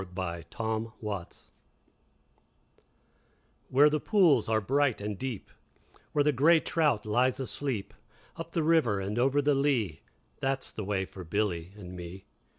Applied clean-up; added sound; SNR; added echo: none; none; none; none.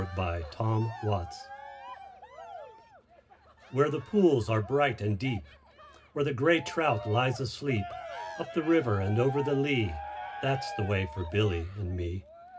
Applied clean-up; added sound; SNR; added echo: none; Cheering; 14 dB; reverberation time 0.4 s.